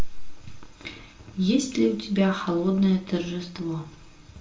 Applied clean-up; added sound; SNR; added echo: none; none; none; reverberation time 0.3 s.